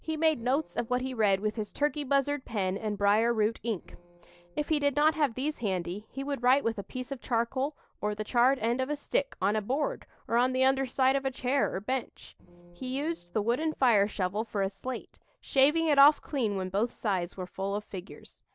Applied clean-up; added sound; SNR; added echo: neural separator model SepFormer DNS4.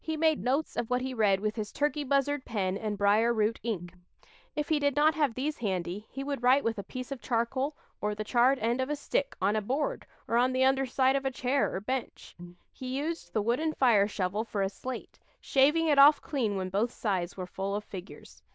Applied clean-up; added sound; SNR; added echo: neural diffusion model UNIVERSE++.